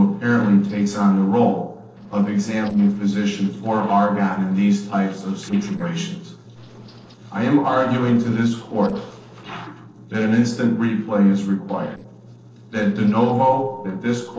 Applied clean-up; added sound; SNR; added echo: neural separator model SepFormer DNS4.